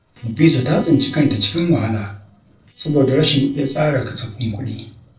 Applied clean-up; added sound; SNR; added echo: neural separator model SepFormer DNS4.